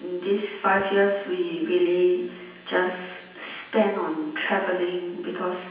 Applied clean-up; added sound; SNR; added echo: none; Whoosh, swoosh, swish; 19 dB; reverberation time 0.9 s.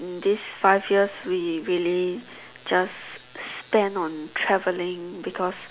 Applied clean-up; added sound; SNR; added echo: none; none; none; none.